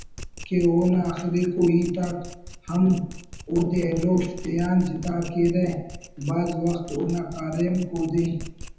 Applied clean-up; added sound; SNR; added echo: none; Domestic sounds, home sounds; 15 dB; reverberation time 0.9 s.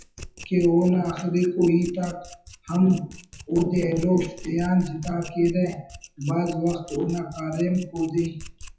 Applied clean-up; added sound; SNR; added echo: classical method WPE with log-MMSE.